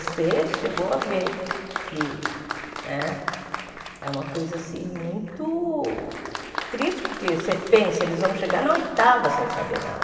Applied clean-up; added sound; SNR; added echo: none; Applause; 8 dB; reverberation time 2.5 s.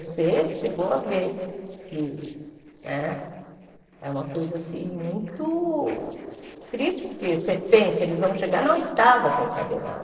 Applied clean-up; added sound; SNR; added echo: neural separator model SepFormer DNS4.